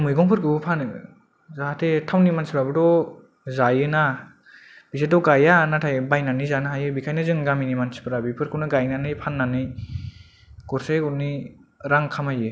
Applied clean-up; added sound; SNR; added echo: none; none; none; none.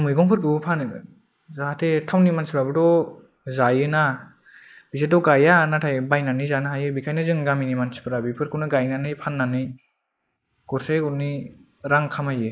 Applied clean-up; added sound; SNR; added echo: neural mask model Resemble Enhance denoiser.